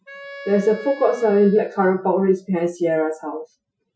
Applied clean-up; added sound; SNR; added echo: classical method Wiener filter.